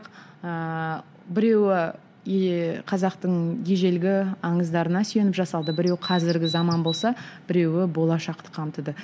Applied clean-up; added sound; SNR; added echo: none; Bird vocalization, bird call, bird song; 12 dB; none.